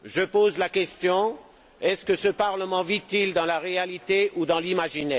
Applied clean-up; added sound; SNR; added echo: none; none; none; none.